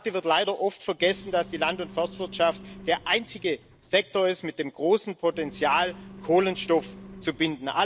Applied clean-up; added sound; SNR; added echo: none; Engine; 19 dB; none.